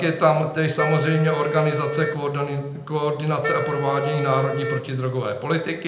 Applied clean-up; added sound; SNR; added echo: none; Wind instrument, woodwind instrument; 7 dB; reverberation time 0.7 s.